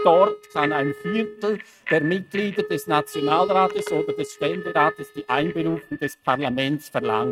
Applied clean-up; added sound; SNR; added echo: neural mask model RNNoise.